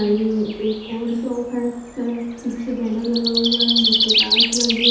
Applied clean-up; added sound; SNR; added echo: none; Bird; 0 dB; reverberation time 0.8 s.